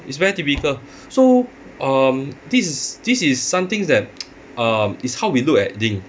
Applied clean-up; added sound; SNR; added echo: none; none; none; none.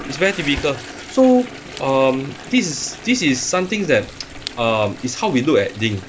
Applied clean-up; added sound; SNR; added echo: none; Fire / Rain + Toilet flush; 16 dB; none.